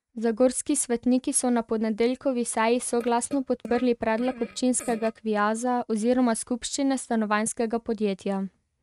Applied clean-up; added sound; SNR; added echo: neural mask model RNNoise.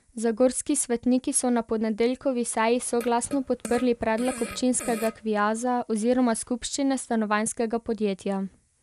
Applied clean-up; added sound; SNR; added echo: none; Fart; 15 dB; none.